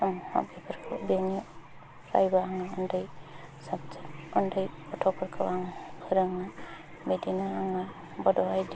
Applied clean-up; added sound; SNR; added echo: none; Crumpling, crinkling; 16 dB; none.